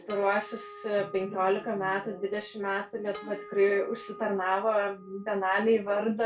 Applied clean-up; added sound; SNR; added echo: none; Harp; 18 dB; reverberation time 0.2 s.